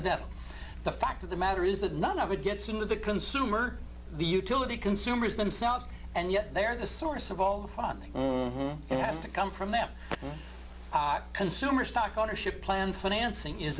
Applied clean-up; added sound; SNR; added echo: none; Livestock, farm animals, working animals; 16 dB; none.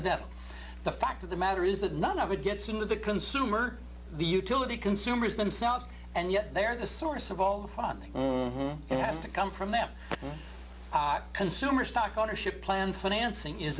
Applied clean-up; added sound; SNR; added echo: none; none; none; none.